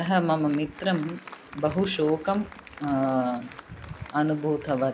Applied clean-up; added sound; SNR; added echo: none; Applause; 20 dB; none.